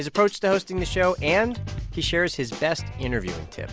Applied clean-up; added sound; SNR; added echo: none; none; none; none.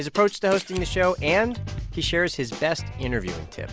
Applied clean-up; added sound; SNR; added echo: none; Camera; 14 dB; none.